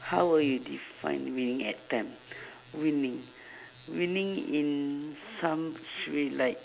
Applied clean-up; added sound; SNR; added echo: none; none; none; none.